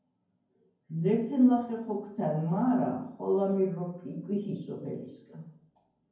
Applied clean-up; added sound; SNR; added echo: none; none; none; reverberation time 0.9 s.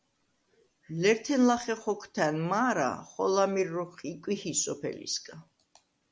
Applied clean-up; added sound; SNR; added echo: none; none; none; none.